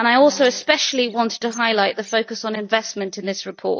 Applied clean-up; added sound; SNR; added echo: neural mask model DeepFilterNet 3.